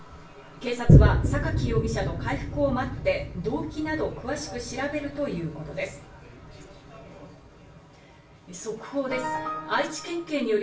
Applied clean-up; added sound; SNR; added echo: none; Boom; -3 dB; reverberation time 0.3 s.